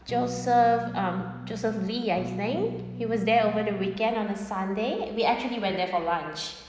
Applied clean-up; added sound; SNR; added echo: none; Electric guitar / Strum; 10 dB; none.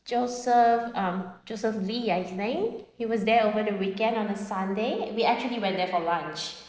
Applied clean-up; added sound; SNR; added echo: neural separator model SepFormer DNS4.